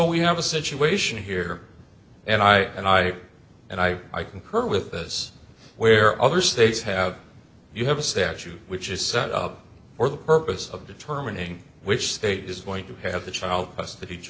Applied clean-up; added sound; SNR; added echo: none; none; none; none.